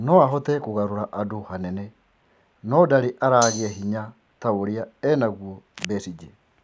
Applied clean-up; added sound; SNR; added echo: none; Tambourine; 6 dB; none.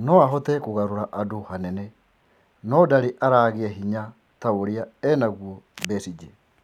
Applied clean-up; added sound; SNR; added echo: none; none; none; none.